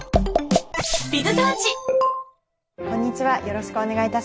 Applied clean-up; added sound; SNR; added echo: none; none; none; none.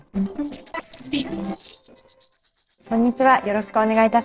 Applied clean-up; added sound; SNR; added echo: neural separator model SepFormer DNS4.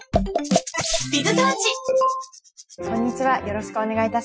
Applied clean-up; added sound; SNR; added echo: classical method Wiener filter.